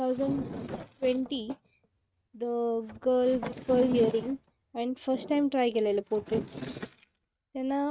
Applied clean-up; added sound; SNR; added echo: neural mask model RNNoise.